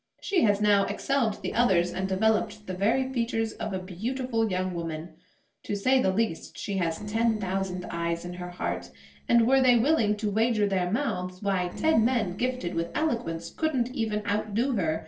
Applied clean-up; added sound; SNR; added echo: neural separator model SepFormer DNS4.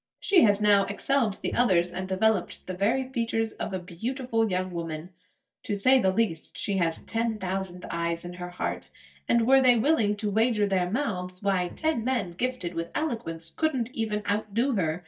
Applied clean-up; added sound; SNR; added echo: neural mask model DeepFilterNet 3.